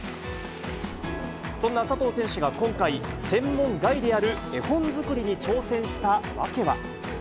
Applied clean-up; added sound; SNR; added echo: none; none; none; none.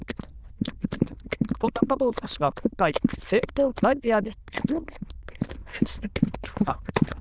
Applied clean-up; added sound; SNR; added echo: neural diffusion model UNIVERSE++.